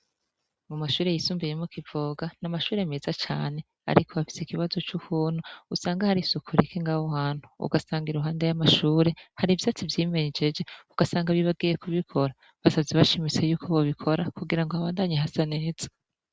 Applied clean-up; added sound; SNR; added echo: none; none; none; none.